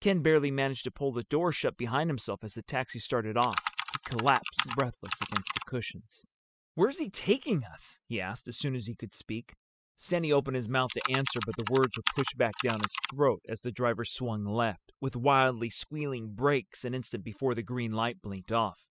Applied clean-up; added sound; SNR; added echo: classical method spectral subtraction.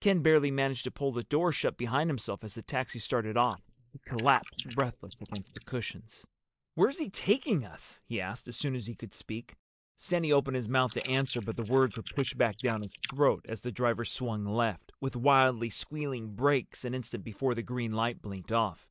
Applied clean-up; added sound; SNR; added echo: neural mask model Resemble Enhance denoiser.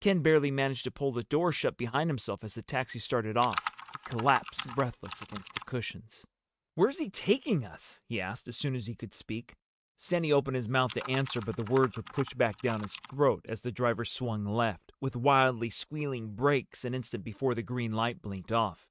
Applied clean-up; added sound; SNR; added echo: neural mask model RNNoise.